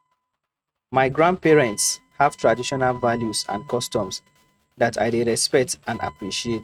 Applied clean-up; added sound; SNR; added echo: neural mask model RNNoise.